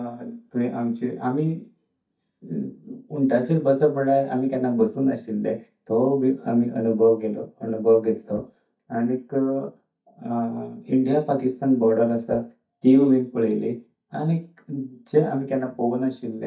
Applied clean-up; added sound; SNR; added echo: neural mask model DeepFilterNet 3.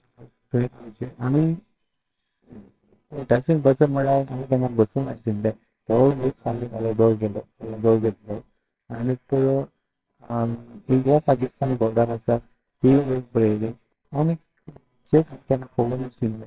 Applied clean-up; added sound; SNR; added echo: neural separator model SepFormer WHAMR!.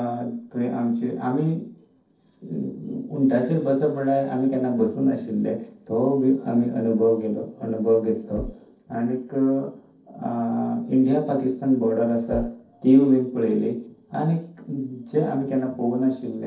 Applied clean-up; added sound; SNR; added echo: neural separator model SepFormer DNS4.